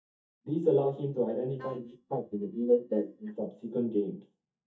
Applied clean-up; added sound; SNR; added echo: neural mask model DeepFilterNet 3.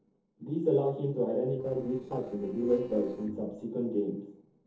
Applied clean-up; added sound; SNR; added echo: neural separator model SepFormer DNS4.